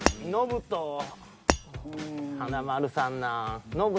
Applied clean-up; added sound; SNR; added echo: none; Shatter; 3 dB; none.